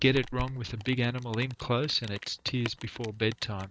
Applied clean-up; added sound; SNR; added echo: none; Rain; 14 dB; none.